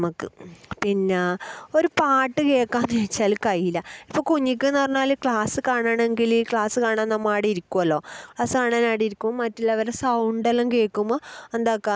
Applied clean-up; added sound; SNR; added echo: none; none; none; none.